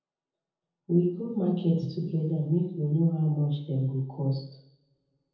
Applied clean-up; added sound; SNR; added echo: none; none; none; reverberation time 0.7 s.